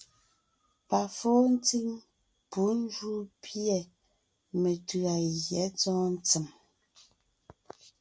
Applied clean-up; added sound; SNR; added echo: none; none; none; none.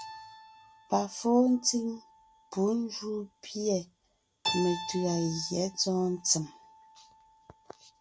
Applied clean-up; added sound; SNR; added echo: none; Keyboard (musical); 13 dB; none.